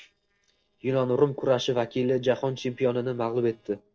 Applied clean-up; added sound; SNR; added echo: neural separator model SepFormer DNS4.